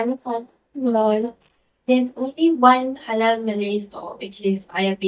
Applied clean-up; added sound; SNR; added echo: neural mask model DeepFilterNet 3.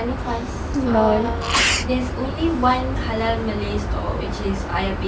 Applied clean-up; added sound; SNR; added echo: none; Sneeze; 4 dB; none.